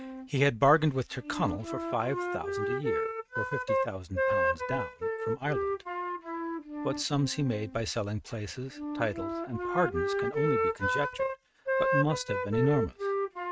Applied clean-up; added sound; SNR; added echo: neural mask model RNNoise.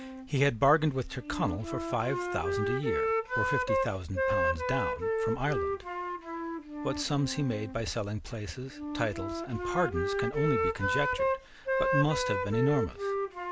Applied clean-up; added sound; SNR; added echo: none; Wind instrument, woodwind instrument; 0 dB; none.